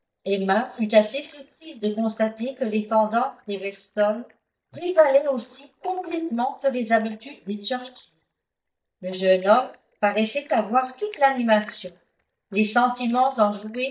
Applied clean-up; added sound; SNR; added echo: neural mask model DeepFilterNet 3.